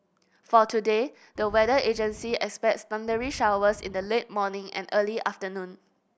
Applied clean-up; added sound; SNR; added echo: none; Wind; 19 dB; none.